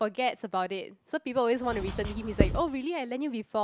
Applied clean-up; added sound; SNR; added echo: none; Writing; 1 dB; none.